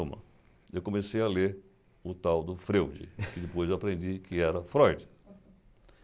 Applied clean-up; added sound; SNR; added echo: none; none; none; none.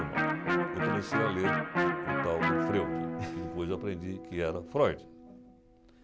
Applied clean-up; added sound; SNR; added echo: none; Electric guitar; -2 dB; none.